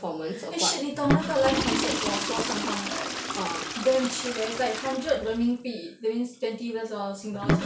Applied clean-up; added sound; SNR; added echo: none; Toilet flush / Water; 2 dB; none.